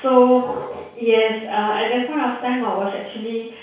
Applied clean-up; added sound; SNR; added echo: none; none; none; reverberation time 0.6 s.